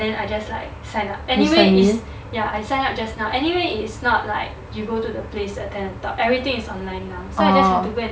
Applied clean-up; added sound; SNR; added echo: none; none; none; none.